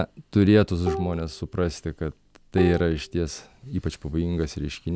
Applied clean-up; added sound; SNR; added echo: none; Bowed string instrument; 10 dB; none.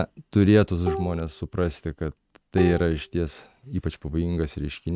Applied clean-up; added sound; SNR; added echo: neural mask model RNNoise.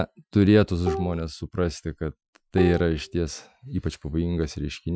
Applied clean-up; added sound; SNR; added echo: classical method Wiener filter.